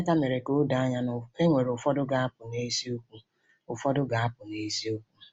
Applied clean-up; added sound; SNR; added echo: none; none; none; none.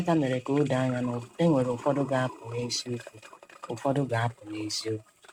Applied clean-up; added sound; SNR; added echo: neural mask model RNNoise.